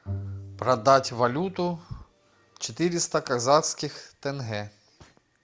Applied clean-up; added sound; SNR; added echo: none; Bowed string instrument; 14 dB; none.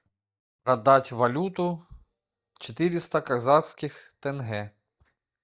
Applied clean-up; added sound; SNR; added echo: neural mask model DeepFilterNet 3.